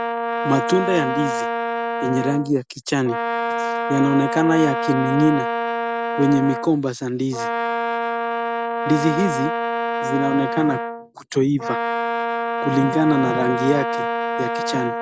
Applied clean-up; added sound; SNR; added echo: none; Brass instrument; 2 dB; none.